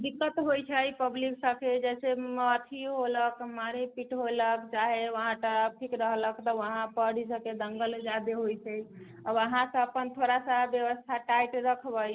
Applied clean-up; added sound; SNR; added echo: none; none; none; none.